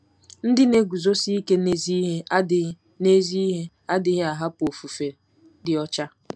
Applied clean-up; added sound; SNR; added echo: none; none; none; none.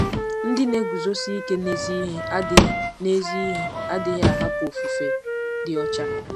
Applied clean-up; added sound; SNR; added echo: none; Drawer open or close / Wood + Wind instrument, woodwind instrument; -2 dB; none.